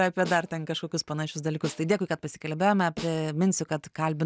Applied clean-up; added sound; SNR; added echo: none; Snare drum; 19 dB; none.